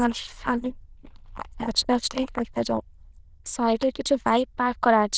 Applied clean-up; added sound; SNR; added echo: neural diffusion model UNIVERSE++.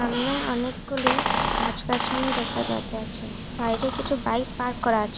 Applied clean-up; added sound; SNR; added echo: none; Squeak; 1 dB; none.